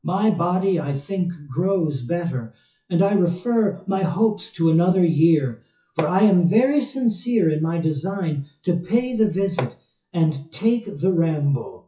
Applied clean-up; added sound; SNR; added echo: classical method WPE with log-MMSE.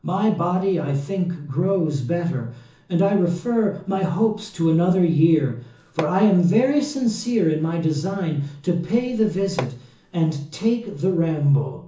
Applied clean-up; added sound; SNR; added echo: none; Hammer; 14 dB; reverberation time 0.7 s.